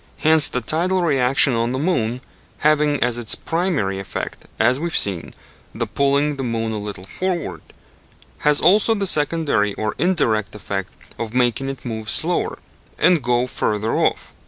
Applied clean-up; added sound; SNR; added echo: none; none; none; none.